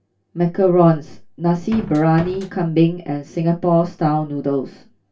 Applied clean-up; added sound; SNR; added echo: none; Slam; 15 dB; reverberation time 0.2 s.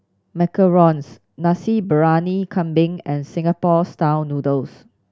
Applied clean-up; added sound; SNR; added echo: none; none; none; none.